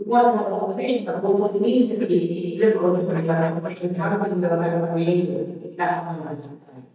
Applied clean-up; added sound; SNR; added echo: neural mask model DeepFilterNet 3.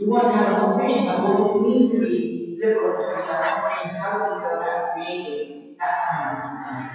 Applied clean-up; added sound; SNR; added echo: classical method WPE with log-MMSE.